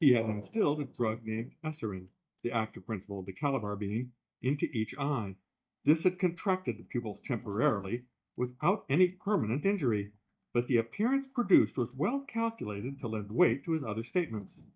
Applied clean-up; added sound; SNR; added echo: neural mask model DeepFilterNet 3.